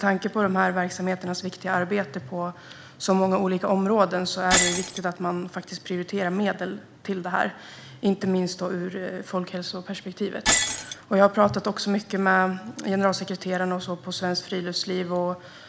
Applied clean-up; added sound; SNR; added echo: none; Shatter; 9 dB; none.